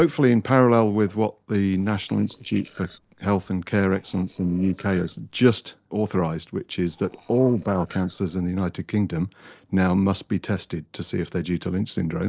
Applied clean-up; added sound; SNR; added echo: neural separator model SepFormer DNS4.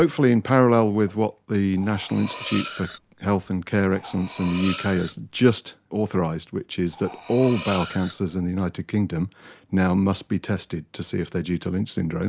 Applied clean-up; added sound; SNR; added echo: none; Cutlery, silverware; 13 dB; none.